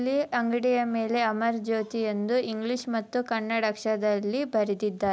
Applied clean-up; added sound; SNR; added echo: none; none; none; none.